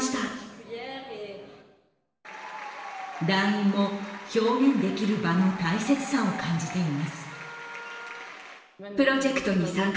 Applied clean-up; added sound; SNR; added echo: none; Wind instrument, woodwind instrument; 18 dB; reverberation time 1.0 s.